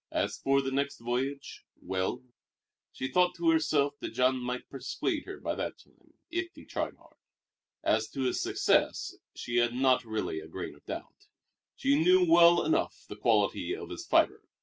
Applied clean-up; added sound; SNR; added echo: none; none; none; none.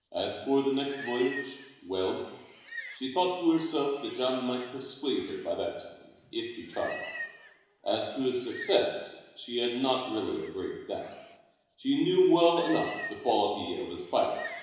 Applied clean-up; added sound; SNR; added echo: none; Livestock, farm animals, working animals; 16 dB; reverberation time 1.0 s.